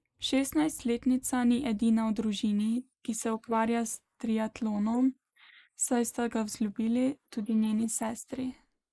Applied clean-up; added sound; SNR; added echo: neural mask model Resemble Enhance denoiser.